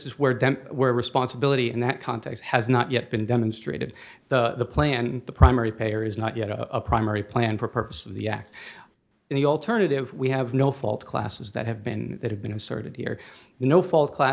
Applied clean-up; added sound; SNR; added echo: none; none; none; none.